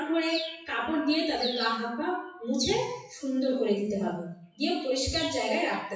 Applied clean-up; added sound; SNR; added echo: classical method WPE with log-MMSE.